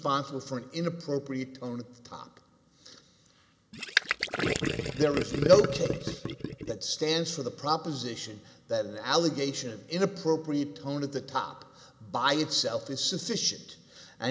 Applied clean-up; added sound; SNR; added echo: none; Gurgling; 0 dB; none.